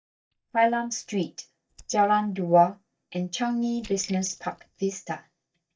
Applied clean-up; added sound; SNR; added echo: neural mask model DeepFilterNet 3.